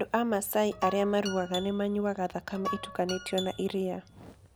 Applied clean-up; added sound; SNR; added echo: none; Guitar; 11 dB; none.